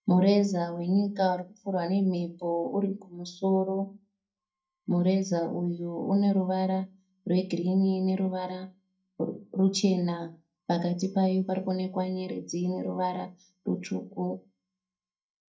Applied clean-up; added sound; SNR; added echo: neural mask model DeepFilterNet 3.